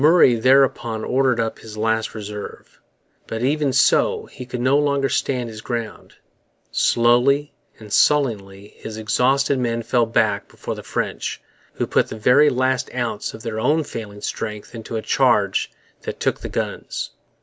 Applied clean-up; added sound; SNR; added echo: none; none; none; none.